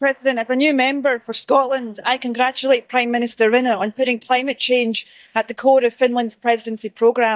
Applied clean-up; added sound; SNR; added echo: neural mask model DeepFilterNet 3.